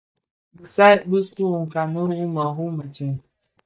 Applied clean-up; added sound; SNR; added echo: neural mask model DeepFilterNet 3.